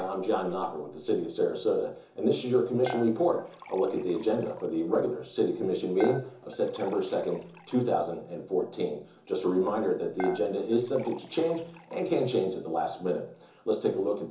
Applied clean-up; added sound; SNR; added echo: none; Dishes, pots, and pans / Chink, clink; 15 dB; reverberation time 0.7 s.